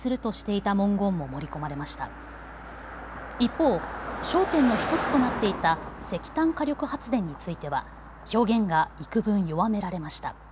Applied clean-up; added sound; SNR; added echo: none; Car passing by; 9 dB; none.